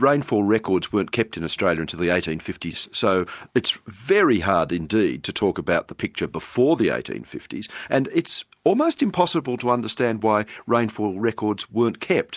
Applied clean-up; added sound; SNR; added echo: none; none; none; none.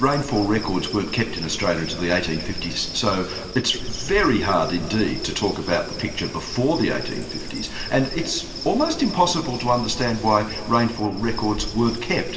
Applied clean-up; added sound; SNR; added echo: none; Insect; 9 dB; reverberation time 2.2 s.